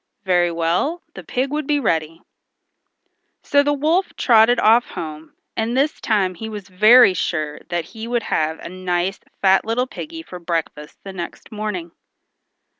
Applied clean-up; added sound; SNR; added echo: none; none; none; none.